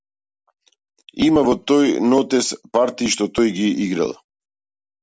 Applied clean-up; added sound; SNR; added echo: none; none; none; none.